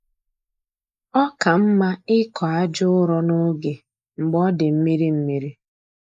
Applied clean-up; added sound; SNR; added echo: neural mask model Resemble Enhance denoiser.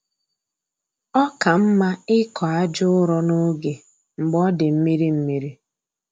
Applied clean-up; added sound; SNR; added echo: none; none; none; none.